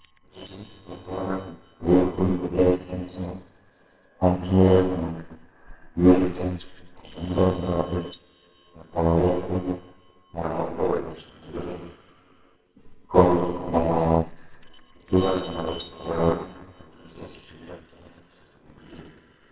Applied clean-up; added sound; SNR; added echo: neural separator model SepFormer WHAMR!.